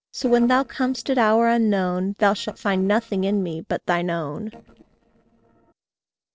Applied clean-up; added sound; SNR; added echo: neural separator model SepFormer DNS4.